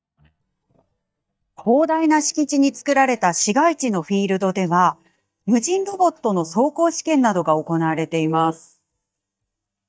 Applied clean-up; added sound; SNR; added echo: neural mask model DeepFilterNet 3.